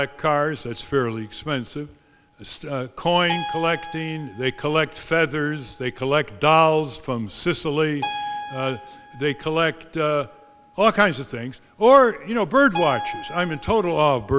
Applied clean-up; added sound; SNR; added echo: none; Keyboard (musical); 14 dB; none.